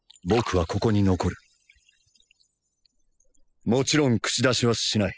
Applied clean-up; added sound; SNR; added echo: classical method spectral subtraction.